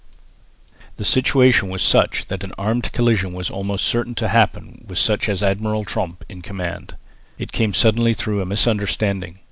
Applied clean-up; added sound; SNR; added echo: none; none; none; none.